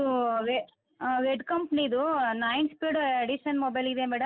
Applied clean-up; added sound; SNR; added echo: none; none; none; none.